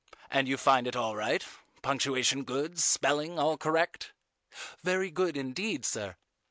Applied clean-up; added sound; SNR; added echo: none; none; none; none.